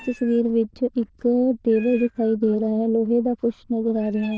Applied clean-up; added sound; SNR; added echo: neural diffusion model UNIVERSE++.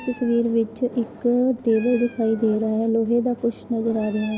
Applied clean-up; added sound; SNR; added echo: none; Meow + Microwave oven; 20 dB; none.